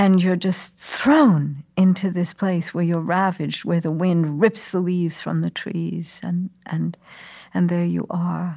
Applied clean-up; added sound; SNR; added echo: none; none; none; none.